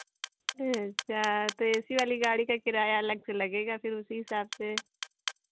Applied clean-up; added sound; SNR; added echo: none; Clock; 11 dB; none.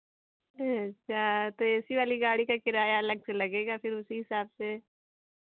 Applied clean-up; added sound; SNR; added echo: none; none; none; none.